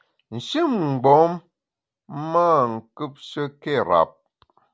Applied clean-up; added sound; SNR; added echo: none; none; none; none.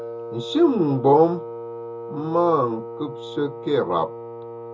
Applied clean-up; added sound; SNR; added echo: none; Wind instrument, woodwind instrument; 11 dB; reverberation time 0.2 s.